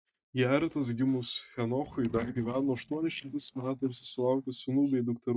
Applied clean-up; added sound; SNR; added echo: neural mask model DeepFilterNet 3.